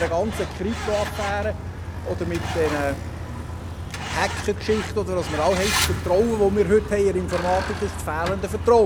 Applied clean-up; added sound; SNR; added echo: none; Truck; 5 dB; none.